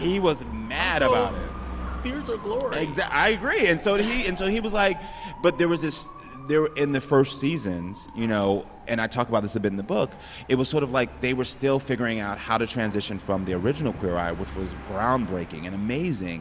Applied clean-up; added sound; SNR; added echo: none; Motorcycle / Dog; 13 dB; none.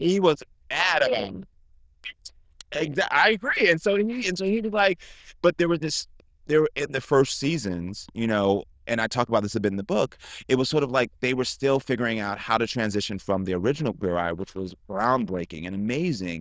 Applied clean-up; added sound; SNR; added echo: neural diffusion model UNIVERSE++.